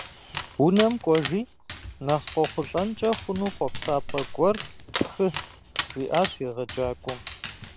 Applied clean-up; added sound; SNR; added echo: none; Dog; 7 dB; none.